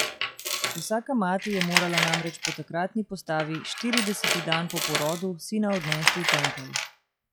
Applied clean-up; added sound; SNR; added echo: classical method log-MMSE.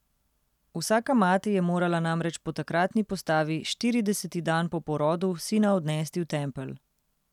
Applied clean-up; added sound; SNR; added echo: none; none; none; none.